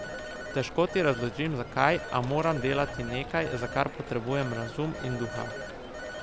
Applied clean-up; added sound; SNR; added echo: none; Telephone; 8 dB; none.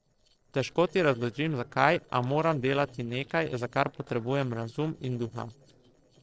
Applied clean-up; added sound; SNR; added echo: neural separator model SepFormer DNS4.